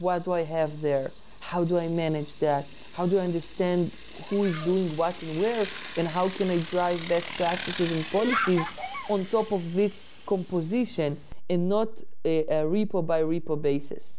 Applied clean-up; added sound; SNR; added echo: none; Bicycle; 6 dB; none.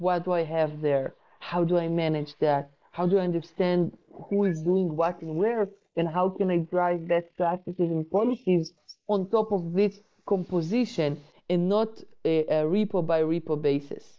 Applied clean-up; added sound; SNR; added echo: neural mask model Resemble Enhance denoiser.